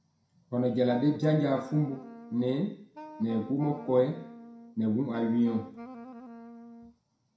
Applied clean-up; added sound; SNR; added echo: none; Wind instrument, woodwind instrument; 15 dB; reverberation time 0.5 s.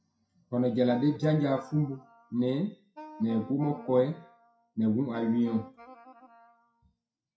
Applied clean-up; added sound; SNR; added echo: classical method WPE with log-MMSE.